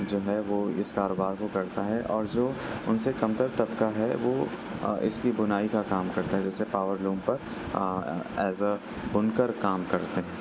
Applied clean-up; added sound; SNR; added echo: none; none; none; none.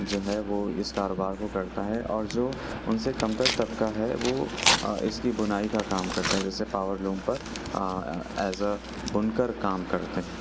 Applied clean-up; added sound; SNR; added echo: none; Tearing; 7 dB; none.